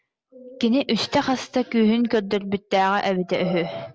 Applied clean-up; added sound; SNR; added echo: none; none; none; none.